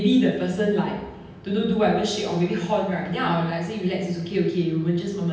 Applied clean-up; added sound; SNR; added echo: none; none; none; reverberation time 0.9 s.